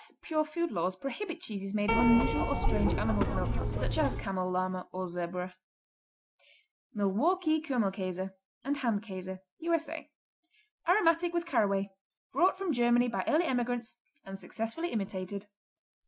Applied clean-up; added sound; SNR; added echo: none; Keyboard (musical); -3 dB; none.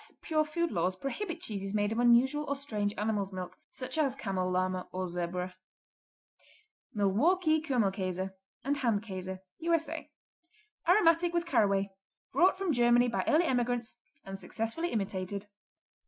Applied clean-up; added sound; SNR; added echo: none; none; none; none.